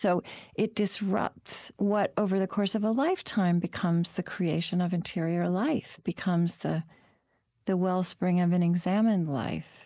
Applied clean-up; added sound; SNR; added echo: neural mask model Resemble Enhance denoiser.